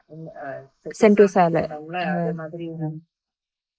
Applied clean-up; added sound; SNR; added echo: neural mask model Resemble Enhance denoiser.